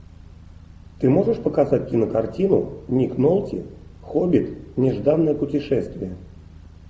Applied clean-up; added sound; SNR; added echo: none; none; none; none.